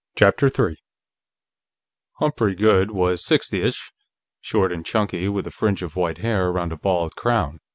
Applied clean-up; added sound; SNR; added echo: none; none; none; none.